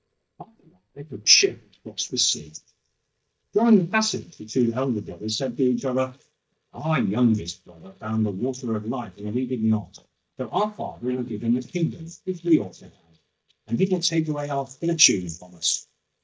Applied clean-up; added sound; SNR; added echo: neural mask model DeepFilterNet 3.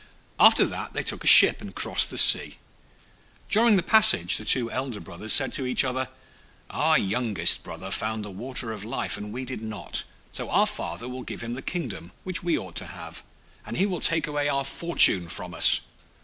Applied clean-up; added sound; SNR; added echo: none; none; none; none.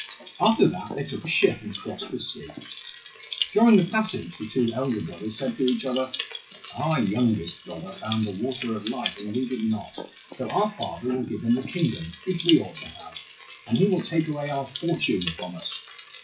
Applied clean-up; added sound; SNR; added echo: classical method WPE with log-MMSE.